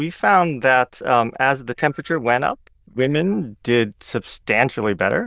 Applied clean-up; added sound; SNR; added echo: neural diffusion model UNIVERSE++.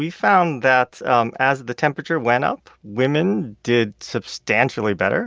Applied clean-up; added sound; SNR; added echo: none; none; none; none.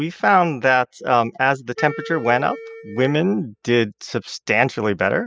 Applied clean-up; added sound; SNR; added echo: classical method spectral subtraction.